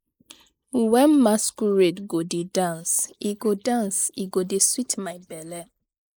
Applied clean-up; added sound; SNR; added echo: neural mask model Resemble Enhance denoiser.